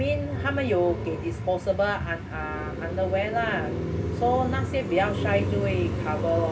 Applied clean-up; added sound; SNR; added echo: none; Car passing by; 3 dB; reverberation time 0.4 s.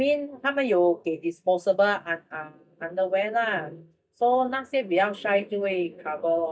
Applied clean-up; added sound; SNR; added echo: neural mask model DeepFilterNet 3.